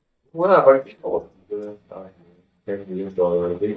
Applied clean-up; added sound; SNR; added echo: neural mask model DeepFilterNet 3.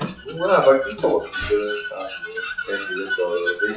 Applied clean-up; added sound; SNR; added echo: classical method WPE with log-MMSE.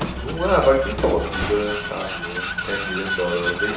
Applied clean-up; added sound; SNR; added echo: none; Vehicle; 4 dB; reverberation time 0.8 s.